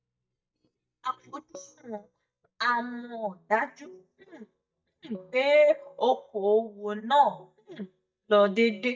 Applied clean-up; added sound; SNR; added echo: neural mask model DeepFilterNet 3.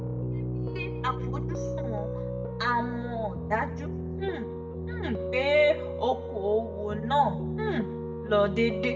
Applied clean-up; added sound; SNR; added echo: none; Piano; 3 dB; reverberation time 1.1 s.